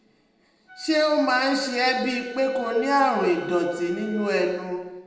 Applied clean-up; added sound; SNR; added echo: none; Wind instrument, woodwind instrument; 19 dB; reverberation time 1.0 s.